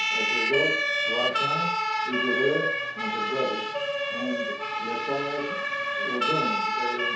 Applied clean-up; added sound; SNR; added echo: none; Siren; -5 dB; reverberation time 0.6 s.